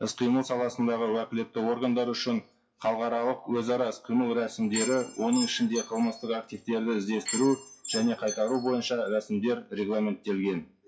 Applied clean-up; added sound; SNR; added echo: classical method WPE with log-MMSE.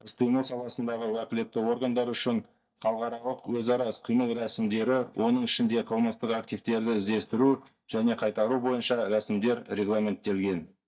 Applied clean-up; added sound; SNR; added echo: neural mask model DeepFilterNet 3.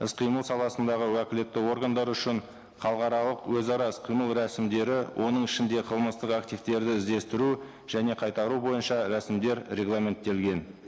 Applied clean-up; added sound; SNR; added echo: none; none; none; none.